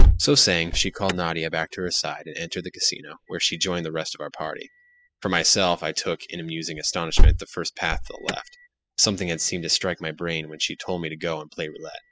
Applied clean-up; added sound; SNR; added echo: classical method spectral subtraction.